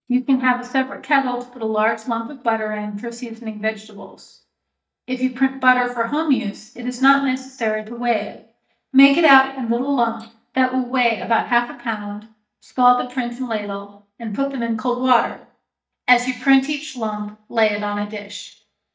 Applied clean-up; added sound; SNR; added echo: neural mask model DeepFilterNet 3.